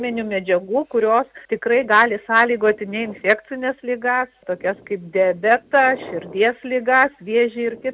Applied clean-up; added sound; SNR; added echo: none; none; none; none.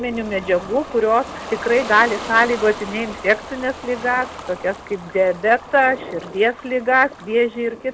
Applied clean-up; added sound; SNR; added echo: none; Ocean; 14 dB; none.